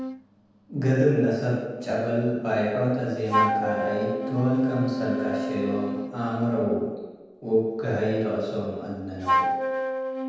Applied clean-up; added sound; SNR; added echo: none; Wind instrument, woodwind instrument; 4 dB; reverberation time 1.2 s.